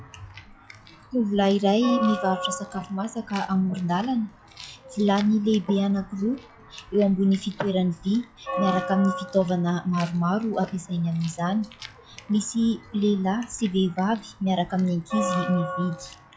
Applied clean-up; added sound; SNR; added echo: classical method log-MMSE.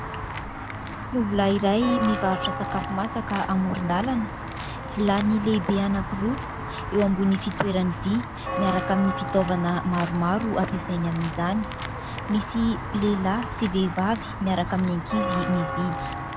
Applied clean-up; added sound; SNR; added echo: none; Walk, footsteps / Bell; 6 dB; none.